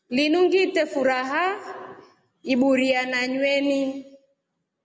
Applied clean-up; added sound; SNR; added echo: none; none; none; none.